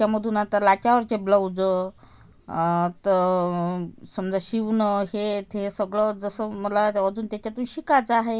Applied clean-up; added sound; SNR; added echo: none; none; none; none.